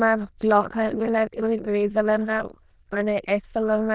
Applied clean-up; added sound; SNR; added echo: neural diffusion model UNIVERSE++.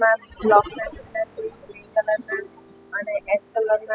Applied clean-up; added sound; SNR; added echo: classical method spectral subtraction.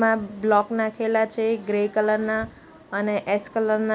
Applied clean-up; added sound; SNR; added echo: none; none; none; none.